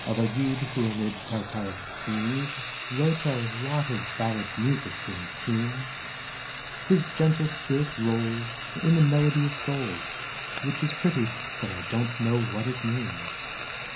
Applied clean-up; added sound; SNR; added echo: none; Frying (food); 8 dB; reverberation time 0.3 s.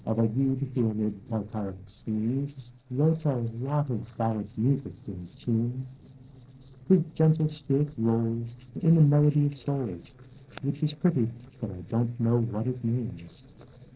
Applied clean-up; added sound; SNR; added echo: neural separator model SepFormer DNS4.